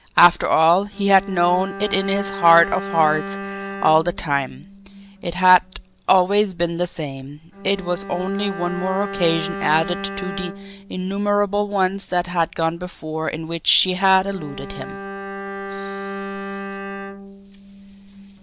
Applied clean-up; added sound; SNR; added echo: none; Bowed string instrument; 11 dB; none.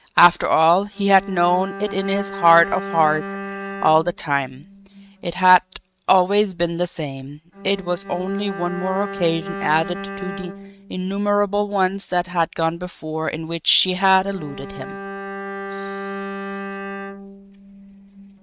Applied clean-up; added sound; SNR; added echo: neural mask model RNNoise.